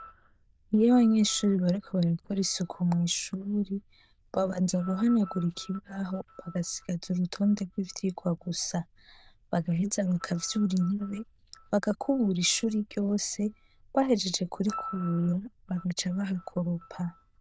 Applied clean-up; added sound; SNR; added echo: neural diffusion model UNIVERSE++.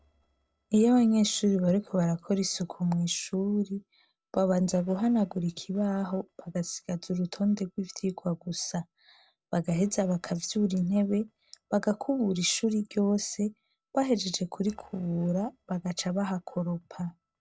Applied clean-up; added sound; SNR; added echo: neural separator model SepFormer DNS4.